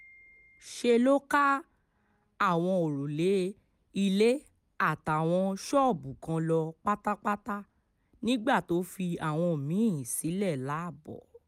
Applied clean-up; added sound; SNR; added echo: none; none; none; none.